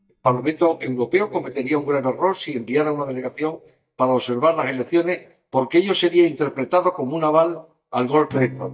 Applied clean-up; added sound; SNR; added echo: neural mask model DeepFilterNet 3.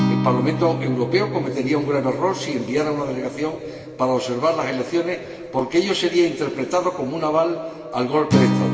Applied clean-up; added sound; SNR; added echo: none; Acoustic guitar; 5 dB; reverberation time 2.5 s.